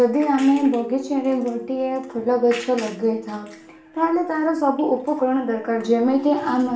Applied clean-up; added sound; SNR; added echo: none; Dog; 20 dB; reverberation time 0.4 s.